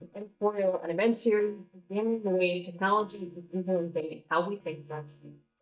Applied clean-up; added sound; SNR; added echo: neural mask model DeepFilterNet 3.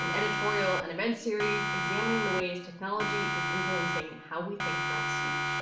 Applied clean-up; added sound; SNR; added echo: none; Siren; -1 dB; reverberation time 0.6 s.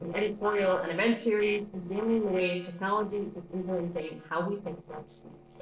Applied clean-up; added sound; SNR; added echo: neural separator model SepFormer DNS4.